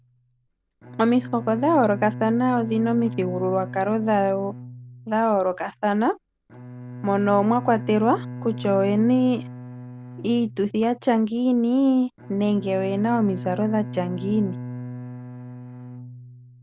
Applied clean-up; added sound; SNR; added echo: none; Bowed string instrument; 12 dB; none.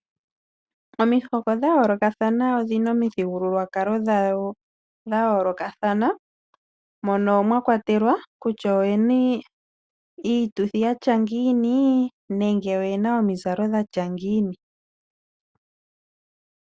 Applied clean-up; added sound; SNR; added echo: none; none; none; none.